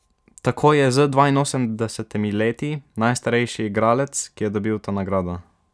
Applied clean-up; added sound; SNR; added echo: none; none; none; none.